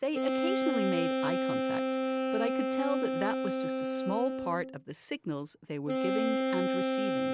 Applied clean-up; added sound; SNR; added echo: none; Wind instrument, woodwind instrument; -4 dB; none.